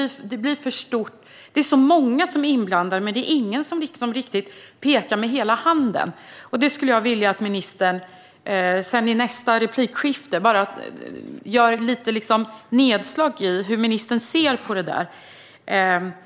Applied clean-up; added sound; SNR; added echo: none; none; none; none.